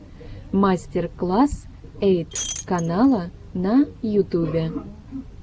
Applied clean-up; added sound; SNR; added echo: none; Shatter; 10 dB; none.